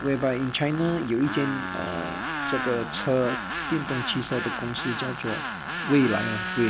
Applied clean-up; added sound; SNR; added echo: none; Tools; 4 dB; none.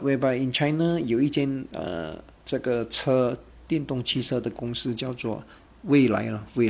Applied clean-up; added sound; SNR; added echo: none; none; none; none.